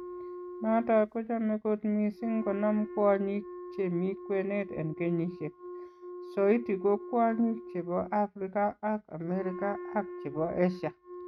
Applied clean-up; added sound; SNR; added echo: neural mask model RNNoise.